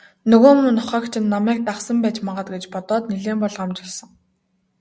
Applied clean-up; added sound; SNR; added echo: none; none; none; none.